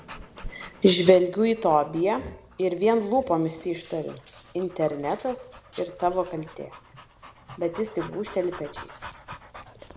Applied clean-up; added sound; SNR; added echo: none; Dog; 18 dB; none.